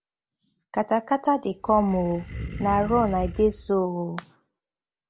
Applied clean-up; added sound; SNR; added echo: none; Animal; 10 dB; none.